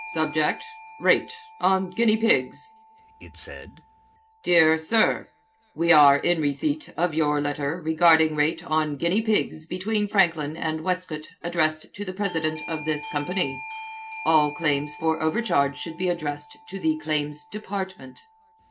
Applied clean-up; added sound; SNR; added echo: none; Doorbell; 18 dB; reverberation time 0.3 s.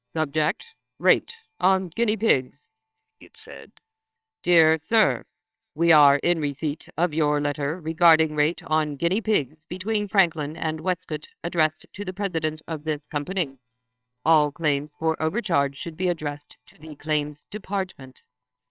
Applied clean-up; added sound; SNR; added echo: neural separator model SepFormer WHAMR!.